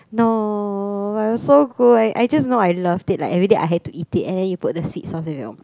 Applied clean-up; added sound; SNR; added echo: none; none; none; none.